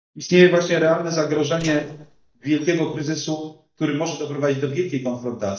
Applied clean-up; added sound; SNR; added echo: neural mask model DeepFilterNet 3.